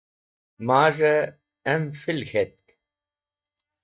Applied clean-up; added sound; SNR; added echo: neural mask model DeepFilterNet 3.